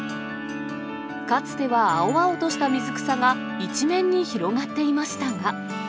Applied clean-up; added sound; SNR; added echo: none; none; none; none.